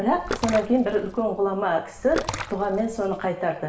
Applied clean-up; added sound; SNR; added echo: none; Splash, splatter; 11 dB; reverberation time 0.7 s.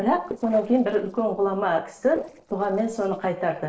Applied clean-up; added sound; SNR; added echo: neural separator model SepFormer DNS4.